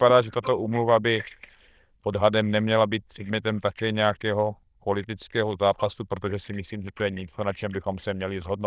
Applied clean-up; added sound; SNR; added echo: neural diffusion model UNIVERSE++.